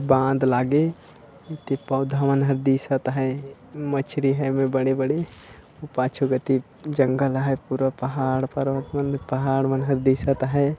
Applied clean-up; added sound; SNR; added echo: none; none; none; none.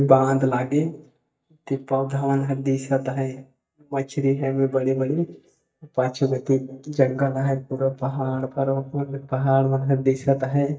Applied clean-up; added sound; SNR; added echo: neural mask model DeepFilterNet 3.